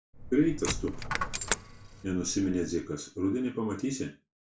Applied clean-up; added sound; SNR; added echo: none; Coin (dropping); 5 dB; reverberation time 0.3 s.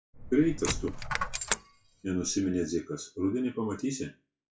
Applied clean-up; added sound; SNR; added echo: classical method WPE with log-MMSE.